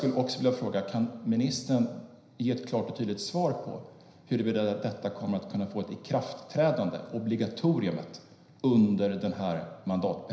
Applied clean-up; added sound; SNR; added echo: none; none; none; reverberation time 0.9 s.